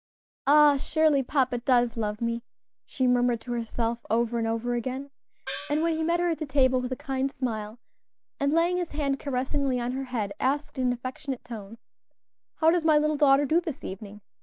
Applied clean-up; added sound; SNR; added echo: neural mask model DeepFilterNet 3.